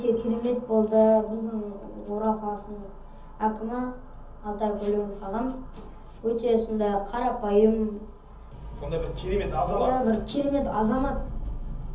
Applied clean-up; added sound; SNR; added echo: none; none; none; reverberation time 0.7 s.